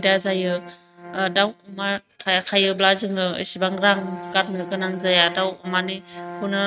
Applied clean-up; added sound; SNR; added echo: neural mask model RNNoise.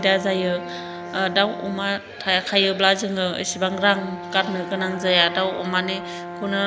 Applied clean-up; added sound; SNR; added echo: none; Brass instrument; 12 dB; none.